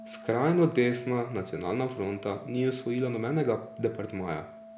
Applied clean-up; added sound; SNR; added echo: none; Organ; 18 dB; none.